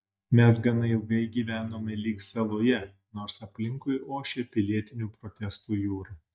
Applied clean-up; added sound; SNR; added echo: neural mask model DeepFilterNet 3.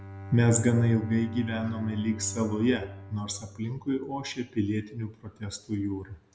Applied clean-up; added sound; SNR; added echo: none; Bowed string instrument; 13 dB; none.